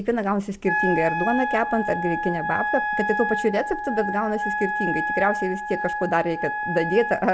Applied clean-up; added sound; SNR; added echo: none; Wind instrument, woodwind instrument; 3 dB; none.